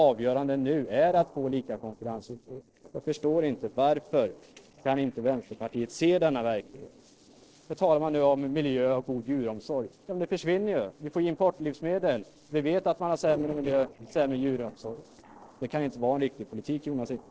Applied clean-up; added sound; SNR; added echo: neural separator model SepFormer DNS4.